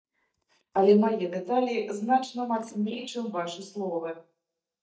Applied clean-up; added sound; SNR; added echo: neural mask model DeepFilterNet 3.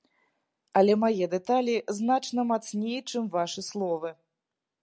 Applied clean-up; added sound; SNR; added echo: none; none; none; none.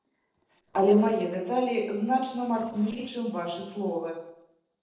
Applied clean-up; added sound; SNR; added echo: neural separator model SepFormer DNS4.